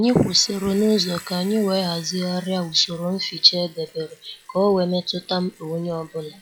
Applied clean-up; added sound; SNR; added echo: classical method log-MMSE.